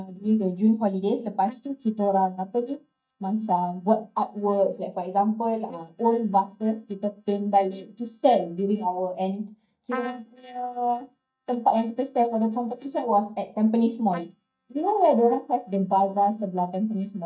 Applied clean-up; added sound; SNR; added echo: neural mask model DeepFilterNet 3.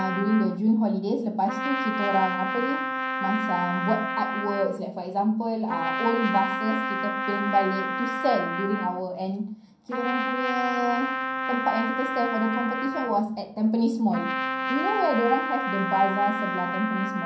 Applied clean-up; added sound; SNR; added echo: none; Trumpet; 3 dB; reverberation time 0.6 s.